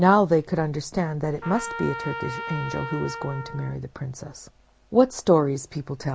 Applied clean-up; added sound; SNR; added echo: none; Trumpet; 11 dB; none.